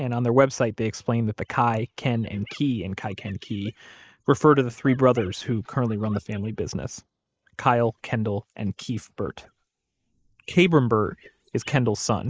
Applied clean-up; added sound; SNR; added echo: neural mask model Resemble Enhance denoiser.